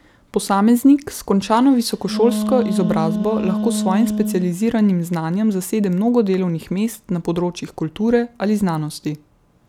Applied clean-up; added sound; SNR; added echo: none; Wind instrument, woodwind instrument; 4 dB; none.